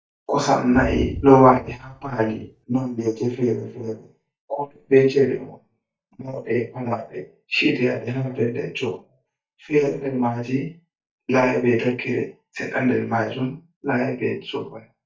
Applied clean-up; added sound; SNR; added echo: neural mask model DeepFilterNet 3.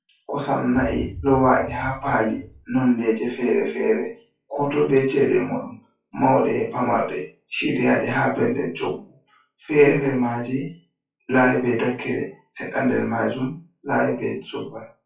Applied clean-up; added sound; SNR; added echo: classical method WPE with log-MMSE.